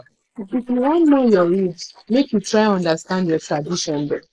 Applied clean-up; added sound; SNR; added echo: neural mask model Resemble Enhance denoiser.